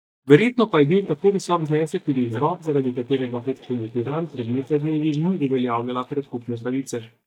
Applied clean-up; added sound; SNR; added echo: neural mask model DeepFilterNet 3.